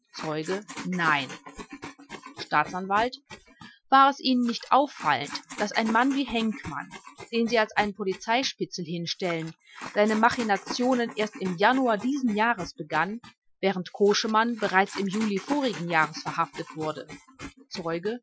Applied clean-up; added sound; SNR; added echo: classical method Wiener filter.